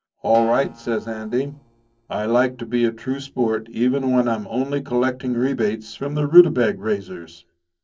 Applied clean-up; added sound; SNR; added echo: neural separator model SepFormer DNS4.